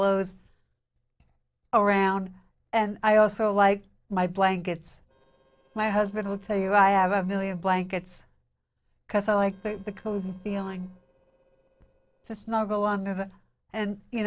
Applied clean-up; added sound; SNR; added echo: neural separator model SepFormer DNS4.